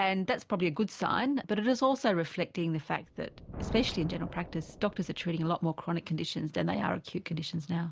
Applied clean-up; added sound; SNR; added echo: none; Thunder; 16 dB; none.